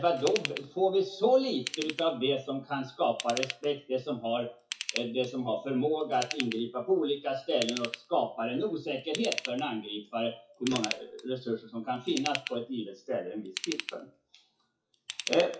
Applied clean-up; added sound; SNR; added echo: classical method WPE with log-MMSE.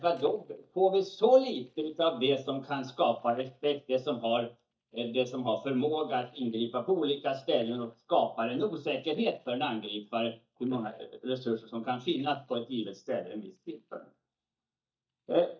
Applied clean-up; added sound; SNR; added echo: neural mask model DeepFilterNet 3.